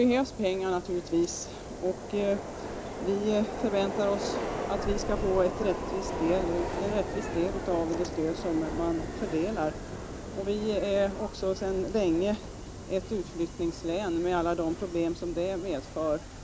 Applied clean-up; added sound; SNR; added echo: none; Subway, metro, underground; 7 dB; none.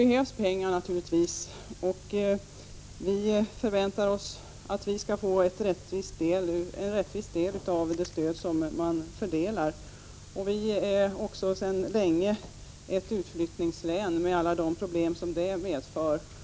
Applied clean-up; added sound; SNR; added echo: none; none; none; none.